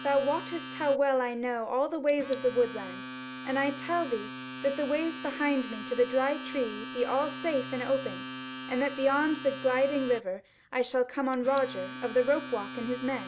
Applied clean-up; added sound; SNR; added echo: none; Domestic sounds, home sounds; 11 dB; none.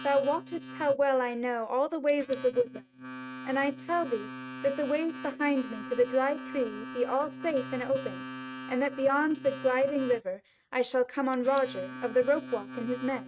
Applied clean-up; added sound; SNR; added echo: neural mask model RNNoise.